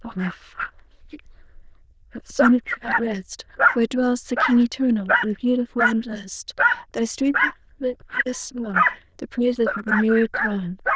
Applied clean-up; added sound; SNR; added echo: neural diffusion model UNIVERSE++.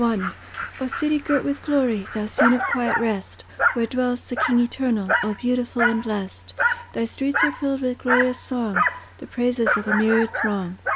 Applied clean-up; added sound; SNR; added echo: none; Dog; 3 dB; none.